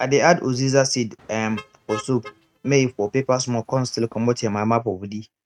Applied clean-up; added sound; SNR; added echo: neural mask model RNNoise.